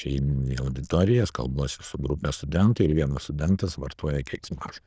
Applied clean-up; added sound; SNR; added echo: neural diffusion model UNIVERSE++.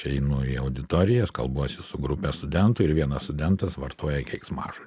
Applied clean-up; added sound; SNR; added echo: none; none; none; none.